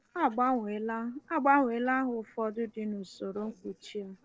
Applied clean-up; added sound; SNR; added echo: neural separator model SepFormer DNS4.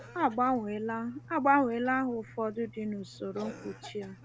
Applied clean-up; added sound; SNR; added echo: none; Cough + Engine; 19 dB; none.